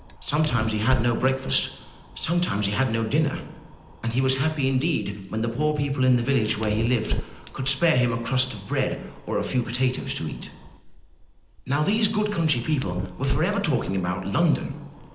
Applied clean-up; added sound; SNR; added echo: none; Fire; 11 dB; reverberation time 0.9 s.